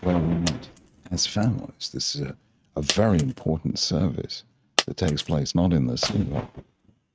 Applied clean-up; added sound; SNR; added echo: neural mask model RNNoise.